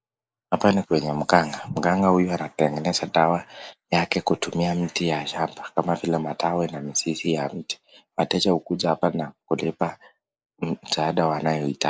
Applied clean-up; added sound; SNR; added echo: neural mask model Resemble Enhance denoiser.